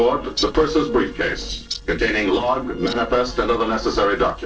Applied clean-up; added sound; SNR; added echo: neural separator model SepFormer DNS4.